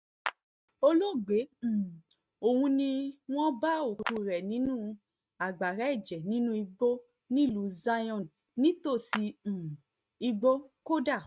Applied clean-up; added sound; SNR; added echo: neural mask model RNNoise.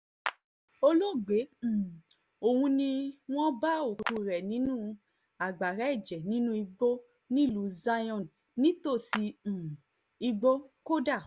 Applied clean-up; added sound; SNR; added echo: none; Clapping; 13 dB; none.